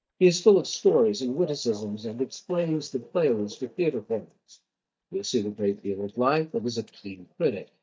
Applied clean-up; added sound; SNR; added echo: neural mask model DeepFilterNet 3.